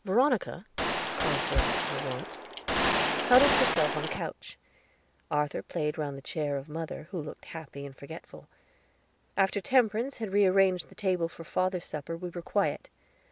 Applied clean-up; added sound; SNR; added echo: none; Gunshot, gunfire; -1 dB; none.